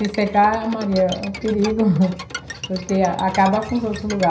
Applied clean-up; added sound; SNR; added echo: none; Bowed string instrument; 15 dB; reverberation time 0.5 s.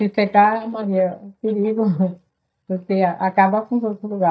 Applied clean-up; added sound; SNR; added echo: neural mask model DeepFilterNet 3.